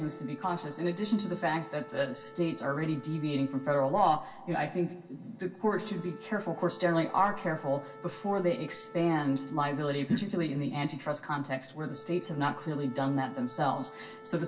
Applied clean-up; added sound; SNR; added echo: none; Wind instrument, woodwind instrument; 18 dB; reverberation time 0.2 s.